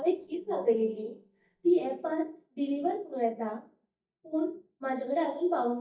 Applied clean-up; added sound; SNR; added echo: neural mask model DeepFilterNet 3.